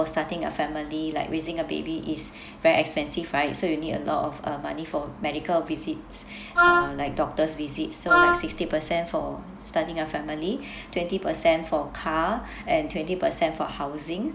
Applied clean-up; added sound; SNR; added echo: none; Wind instrument, woodwind instrument; -5 dB; none.